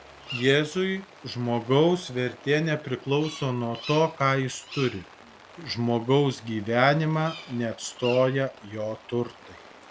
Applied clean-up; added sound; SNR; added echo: none; Bird vocalization, bird call, bird song + Rain; 18 dB; none.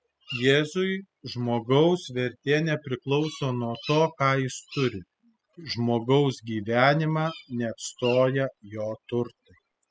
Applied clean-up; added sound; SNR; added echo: classical method spectral subtraction.